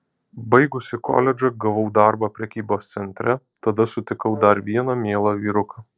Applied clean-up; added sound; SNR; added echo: neural separator model SepFormer DNS4.